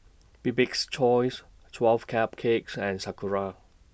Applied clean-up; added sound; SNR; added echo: none; none; none; none.